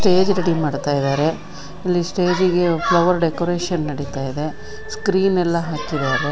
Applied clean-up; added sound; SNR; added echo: none; none; none; none.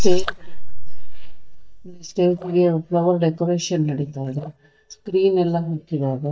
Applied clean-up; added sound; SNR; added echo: neural mask model DeepFilterNet 3.